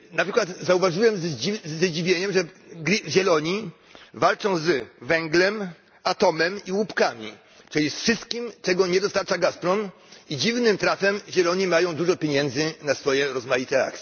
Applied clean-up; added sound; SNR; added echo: none; none; none; none.